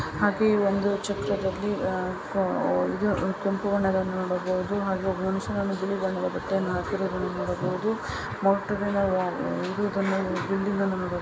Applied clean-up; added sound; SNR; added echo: none; none; none; none.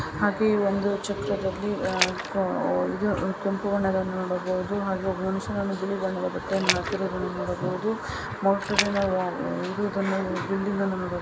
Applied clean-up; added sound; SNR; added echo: none; Splash, splatter; 4 dB; none.